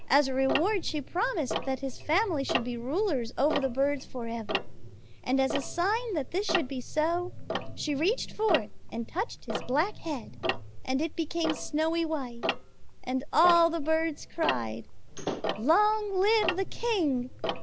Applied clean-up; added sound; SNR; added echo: none; Slam / Wood + Tick-tock; 5 dB; none.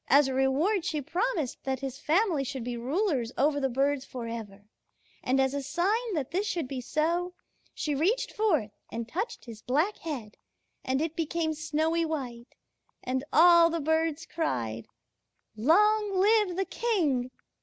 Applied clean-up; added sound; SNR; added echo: none; none; none; none.